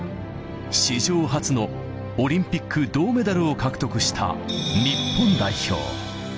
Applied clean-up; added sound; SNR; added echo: none; none; none; none.